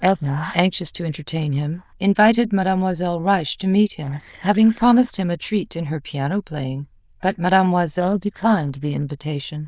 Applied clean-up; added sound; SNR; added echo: neural diffusion model UNIVERSE++.